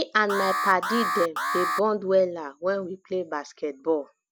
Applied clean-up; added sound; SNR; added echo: none; Alarm; 2 dB; none.